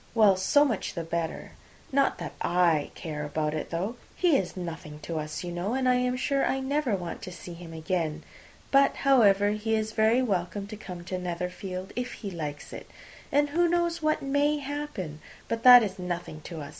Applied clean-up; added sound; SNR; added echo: none; none; none; none.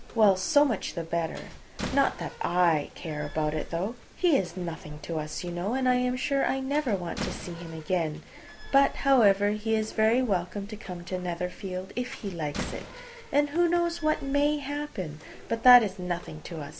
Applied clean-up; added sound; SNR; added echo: none; Slam; 14 dB; none.